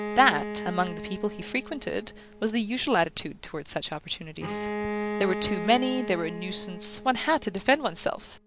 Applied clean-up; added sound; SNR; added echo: none; Bowed string instrument; 9 dB; none.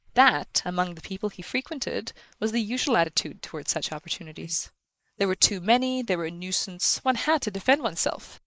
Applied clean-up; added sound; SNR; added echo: neural mask model Resemble Enhance denoiser.